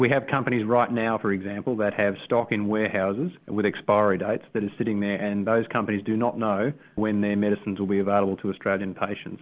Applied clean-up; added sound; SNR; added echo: none; none; none; none.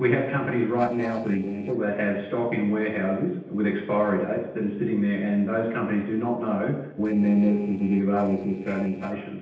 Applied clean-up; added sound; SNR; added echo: neural separator model SepFormer DNS4.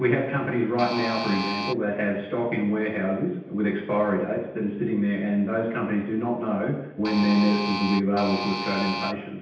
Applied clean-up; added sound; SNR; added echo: none; Alarm; 6 dB; reverberation time 0.9 s.